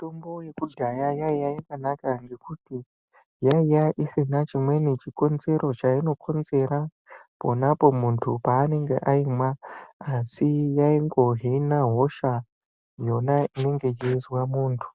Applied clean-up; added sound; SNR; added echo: none; none; none; none.